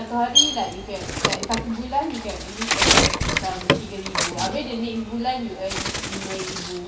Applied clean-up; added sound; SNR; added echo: none; Bird; -4 dB; reverberation time 2.5 s.